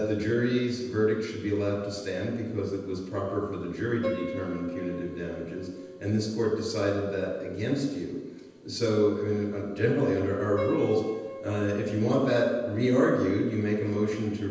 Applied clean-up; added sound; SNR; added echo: none; Piano; 16 dB; reverberation time 1.1 s.